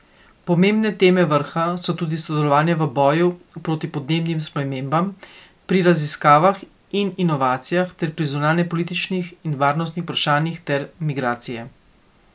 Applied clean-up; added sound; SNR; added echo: none; none; none; none.